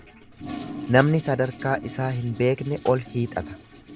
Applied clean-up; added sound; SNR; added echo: none; Toilet flush; 14 dB; none.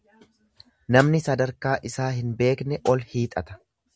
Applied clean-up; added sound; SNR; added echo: none; none; none; none.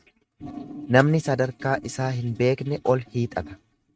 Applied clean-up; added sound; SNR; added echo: neural mask model RNNoise.